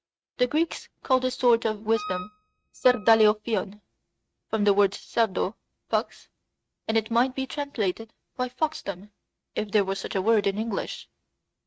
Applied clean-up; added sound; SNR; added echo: neural mask model RNNoise.